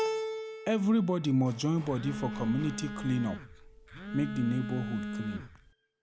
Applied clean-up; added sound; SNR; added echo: none; Telephone + Keyboard (musical); 7 dB; none.